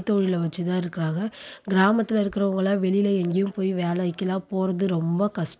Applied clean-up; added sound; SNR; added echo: none; none; none; none.